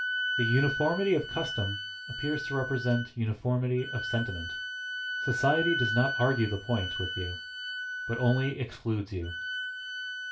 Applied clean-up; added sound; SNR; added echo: none; Wind instrument, woodwind instrument; 4 dB; reverberation time 0.3 s.